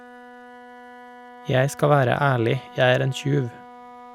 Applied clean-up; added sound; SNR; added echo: none; Wind instrument, woodwind instrument; 19 dB; none.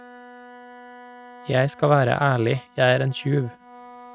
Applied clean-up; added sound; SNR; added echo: neural mask model RNNoise.